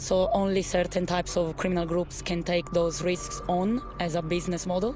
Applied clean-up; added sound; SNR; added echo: none; none; none; none.